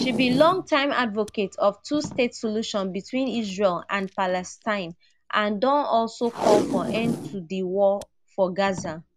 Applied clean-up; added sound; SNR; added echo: none; Packing tape, duct tape; 9 dB; none.